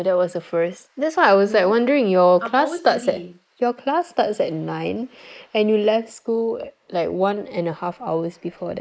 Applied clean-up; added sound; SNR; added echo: neural mask model Resemble Enhance denoiser.